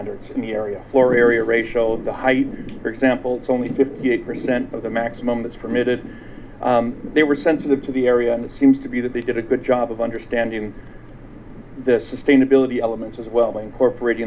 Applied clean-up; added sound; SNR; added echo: none; Thunder / Rain; 16 dB; none.